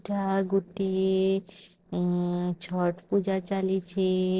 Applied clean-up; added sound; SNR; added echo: neural separator model SepFormer DNS4.